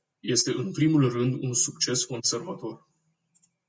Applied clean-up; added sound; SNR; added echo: none; none; none; none.